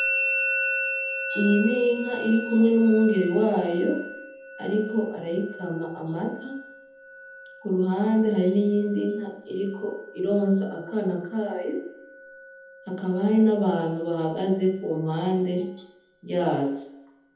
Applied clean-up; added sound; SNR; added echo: none; Musical instrument; 10 dB; reverberation time 1.0 s.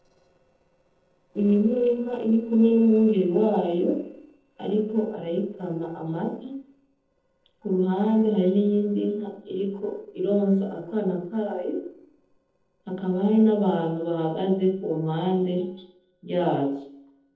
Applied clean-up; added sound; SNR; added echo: neural separator model SepFormer DNS4.